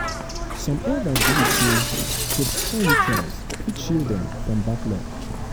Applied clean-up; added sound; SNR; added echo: none; Shatter + Bird; -2 dB; none.